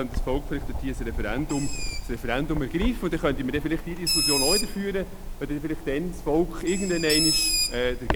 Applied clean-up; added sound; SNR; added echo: none; Bird; 1 dB; none.